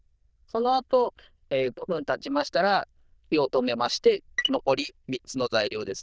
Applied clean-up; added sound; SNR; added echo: neural diffusion model UNIVERSE++.